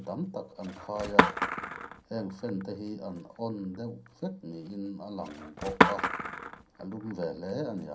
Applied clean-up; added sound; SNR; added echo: none; Skateboard; -5 dB; reverberation time 0.3 s.